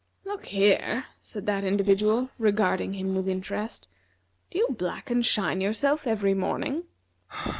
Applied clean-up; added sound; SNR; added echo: neural separator model SepFormer DNS4.